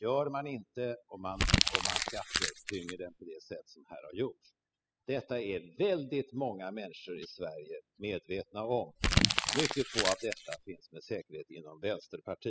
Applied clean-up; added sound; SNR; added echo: classical method spectral subtraction.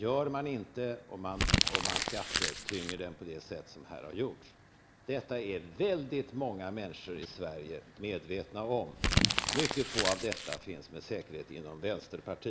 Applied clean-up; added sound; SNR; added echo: none; Crumpling, crinkling; -5 dB; none.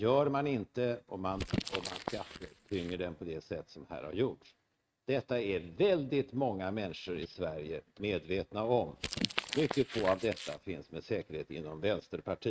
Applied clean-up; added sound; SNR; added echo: neural mask model RNNoise.